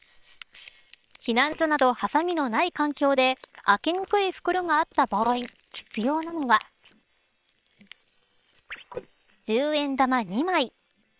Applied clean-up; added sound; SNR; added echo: neural separator model SepFormer WHAM!.